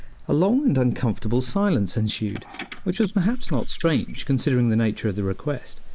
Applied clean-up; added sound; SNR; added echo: neural mask model Resemble Enhance denoiser.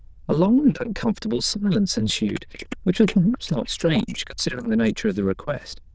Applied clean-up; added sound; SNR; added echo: neural diffusion model UNIVERSE++.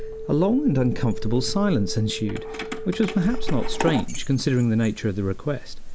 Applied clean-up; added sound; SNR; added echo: none; Keys jangling + Telephone; 12 dB; none.